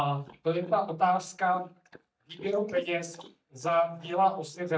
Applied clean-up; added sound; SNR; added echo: neural mask model DeepFilterNet 3.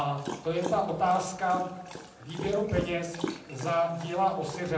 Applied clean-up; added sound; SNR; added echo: none; Dog; 11 dB; reverberation time 0.6 s.